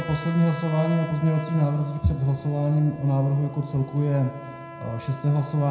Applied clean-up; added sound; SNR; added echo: none; Trumpet; 16 dB; reverberation time 0.5 s.